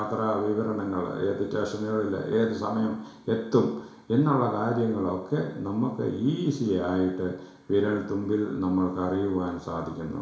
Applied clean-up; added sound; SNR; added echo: none; none; none; reverberation time 0.7 s.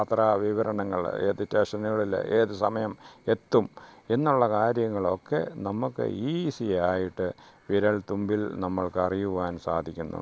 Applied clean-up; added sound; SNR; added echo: none; none; none; none.